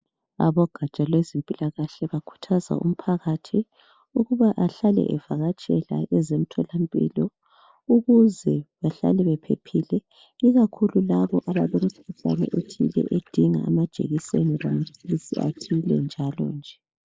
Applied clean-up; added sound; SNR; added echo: neural mask model Resemble Enhance denoiser.